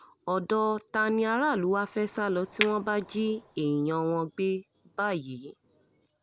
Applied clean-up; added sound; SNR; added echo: none; Chink, clink; 10 dB; none.